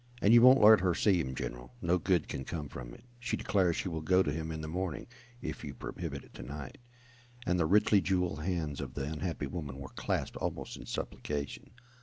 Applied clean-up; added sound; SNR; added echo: none; none; none; none.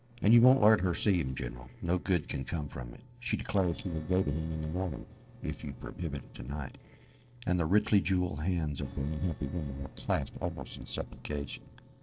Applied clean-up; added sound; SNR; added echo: neural separator model SepFormer DNS4.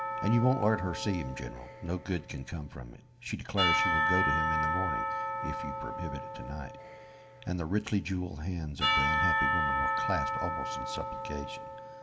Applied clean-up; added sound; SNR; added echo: none; Church bell / Percussion; -1 dB; reverberation time 0.4 s.